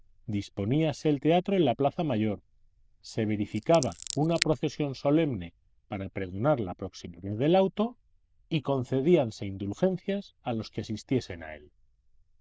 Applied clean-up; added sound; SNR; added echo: neural diffusion model UNIVERSE++.